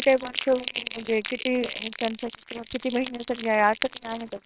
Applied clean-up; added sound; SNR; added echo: neural separator model SepFormer WHAMR!.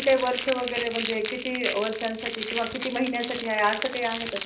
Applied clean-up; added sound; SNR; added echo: none; Crackle; 7 dB; reverberation time 0.5 s.